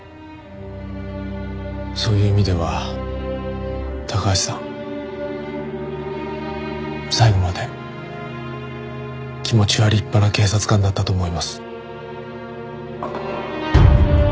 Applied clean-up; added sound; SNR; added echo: none; none; none; none.